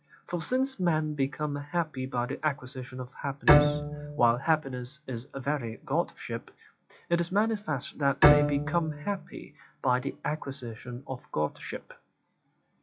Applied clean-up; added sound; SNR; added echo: classical method WPE with log-MMSE.